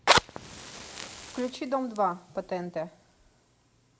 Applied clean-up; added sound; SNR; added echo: none; Fire; -2 dB; none.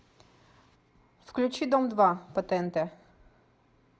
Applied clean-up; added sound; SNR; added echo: none; none; none; none.